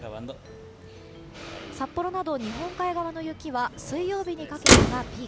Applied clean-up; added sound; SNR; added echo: none; Motor vehicle (road); -5 dB; none.